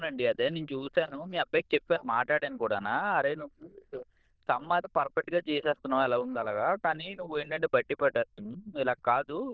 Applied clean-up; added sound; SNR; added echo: neural diffusion model UNIVERSE++.